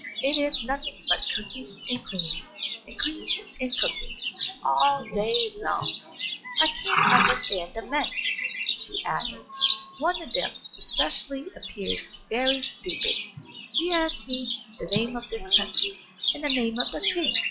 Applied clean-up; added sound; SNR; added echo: classical method log-MMSE.